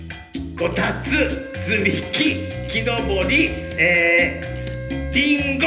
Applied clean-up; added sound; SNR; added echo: none; Wind instrument, woodwind instrument; 14 dB; reverberation time 0.8 s.